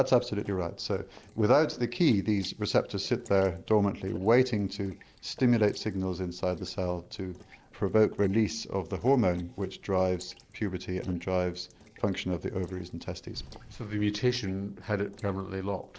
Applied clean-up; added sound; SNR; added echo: neural separator model SepFormer DNS4.